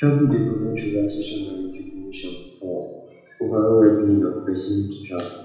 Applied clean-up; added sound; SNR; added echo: none; Gong; 17 dB; reverberation time 1.0 s.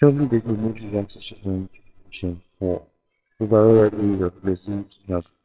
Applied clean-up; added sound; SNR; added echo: neural separator model SepFormer WHAMR!.